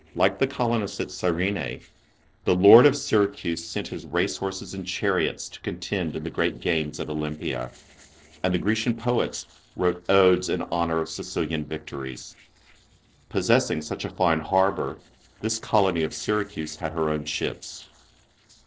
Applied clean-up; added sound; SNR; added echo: neural separator model SepFormer DNS4.